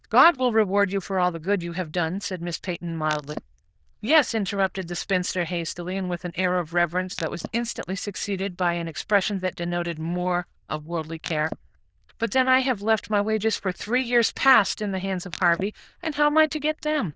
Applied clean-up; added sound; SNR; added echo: neural diffusion model UNIVERSE++.